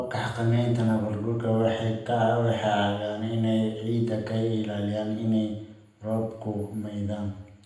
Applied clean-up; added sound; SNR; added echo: none; none; none; reverberation time 0.8 s.